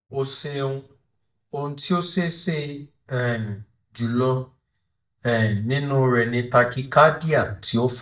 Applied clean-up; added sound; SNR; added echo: neural mask model DeepFilterNet 3.